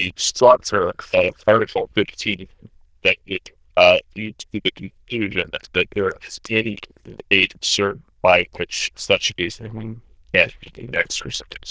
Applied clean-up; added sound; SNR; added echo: neural diffusion model UNIVERSE++.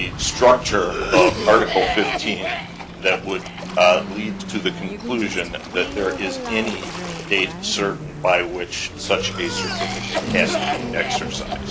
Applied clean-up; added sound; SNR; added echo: none; Waves, surf + Cough; 5 dB; none.